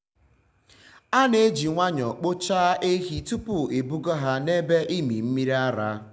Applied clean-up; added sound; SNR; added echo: none; none; none; none.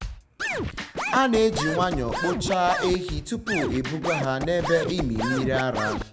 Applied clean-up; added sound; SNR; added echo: none; Scratching (performance technique); 5 dB; none.